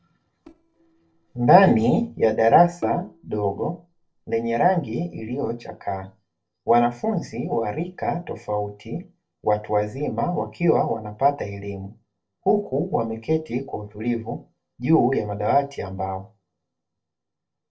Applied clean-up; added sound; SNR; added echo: neural separator model SepFormer DNS4.